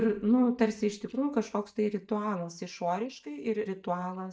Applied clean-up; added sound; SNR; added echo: neural mask model DeepFilterNet 3.